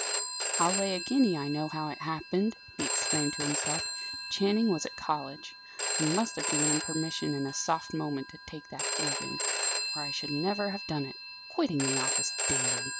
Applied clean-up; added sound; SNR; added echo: none; Telephone; 0 dB; none.